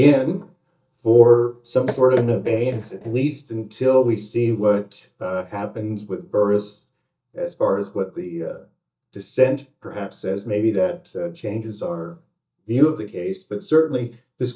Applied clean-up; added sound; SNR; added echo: neural mask model DeepFilterNet 3.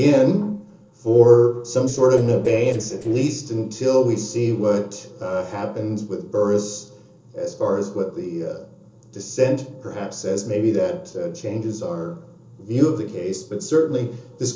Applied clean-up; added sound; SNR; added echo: neural separator model SepFormer DNS4.